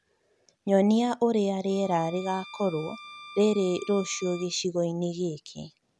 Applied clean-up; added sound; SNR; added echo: none; Bowed string instrument; 19 dB; none.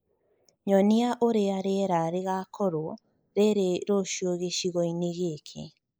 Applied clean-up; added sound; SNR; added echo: neural mask model Resemble Enhance denoiser.